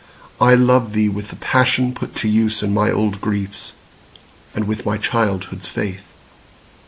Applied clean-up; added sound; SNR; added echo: none; none; none; none.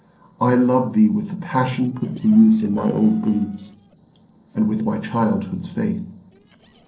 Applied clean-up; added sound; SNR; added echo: neural separator model SepFormer DNS4.